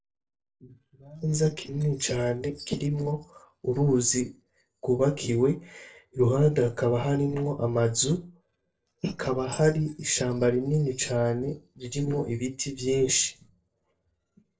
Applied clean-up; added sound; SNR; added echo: neural separator model SepFormer DNS4.